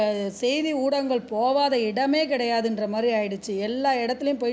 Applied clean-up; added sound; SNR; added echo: none; none; none; none.